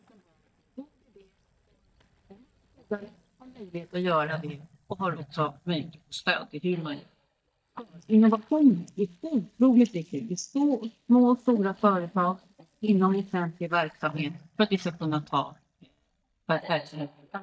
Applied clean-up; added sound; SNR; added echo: neural mask model DeepFilterNet 3.